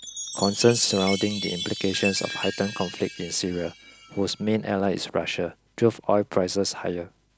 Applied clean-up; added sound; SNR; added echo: none; Chime; 11 dB; none.